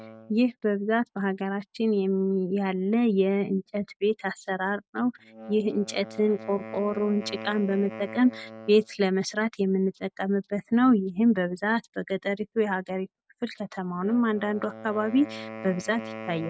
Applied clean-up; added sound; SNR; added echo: neural mask model RNNoise.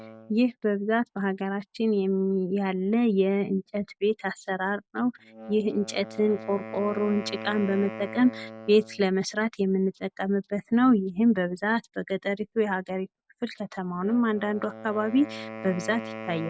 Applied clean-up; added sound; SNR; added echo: none; Wind instrument, woodwind instrument; 17 dB; none.